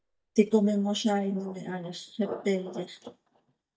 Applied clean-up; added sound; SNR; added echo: neural mask model DeepFilterNet 3.